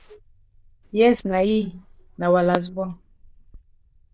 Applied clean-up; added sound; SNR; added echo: neural diffusion model UNIVERSE++.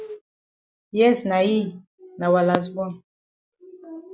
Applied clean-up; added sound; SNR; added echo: none; none; none; none.